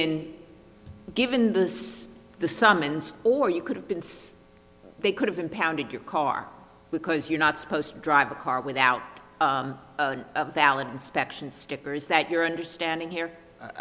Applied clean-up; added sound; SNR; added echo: none; none; none; none.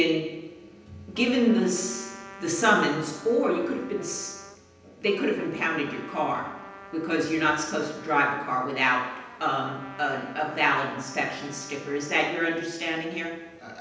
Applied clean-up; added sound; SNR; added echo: none; Trumpet; 18 dB; reverberation time 0.9 s.